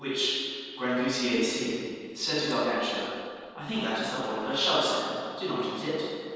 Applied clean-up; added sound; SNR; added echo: neural separator model SepFormer DNS4.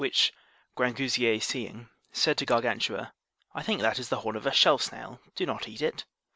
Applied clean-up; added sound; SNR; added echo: none; none; none; none.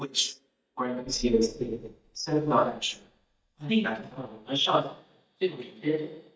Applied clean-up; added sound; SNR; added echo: neural mask model DeepFilterNet 3.